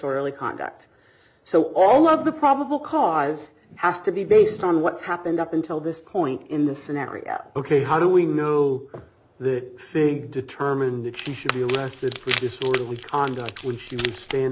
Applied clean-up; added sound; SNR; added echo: none; Wood; 10 dB; none.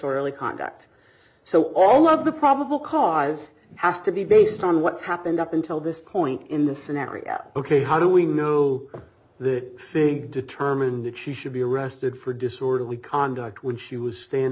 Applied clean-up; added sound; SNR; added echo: none; none; none; none.